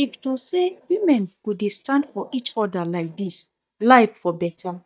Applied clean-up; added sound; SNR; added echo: neural mask model DeepFilterNet 3.